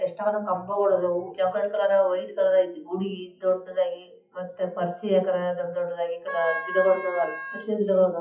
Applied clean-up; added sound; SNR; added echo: classical method WPE with log-MMSE.